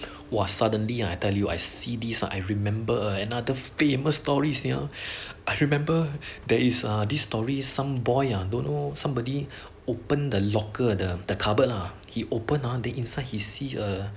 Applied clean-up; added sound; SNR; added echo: none; none; none; none.